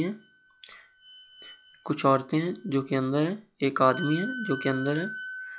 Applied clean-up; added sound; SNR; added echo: classical method log-MMSE.